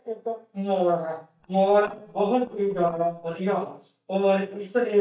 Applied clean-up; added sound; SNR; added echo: neural mask model DeepFilterNet 3.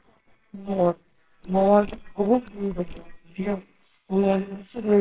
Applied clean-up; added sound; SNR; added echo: neural separator model SepFormer WHAMR!.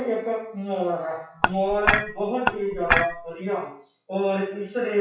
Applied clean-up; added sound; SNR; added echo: classical method WPE with log-MMSE.